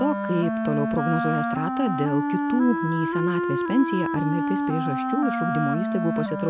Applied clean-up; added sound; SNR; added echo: none; Wind instrument, woodwind instrument; 0 dB; none.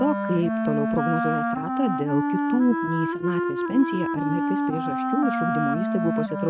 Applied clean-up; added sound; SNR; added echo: neural mask model RNNoise.